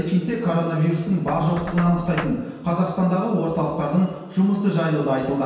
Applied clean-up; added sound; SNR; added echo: none; Knock; 19 dB; reverberation time 1.2 s.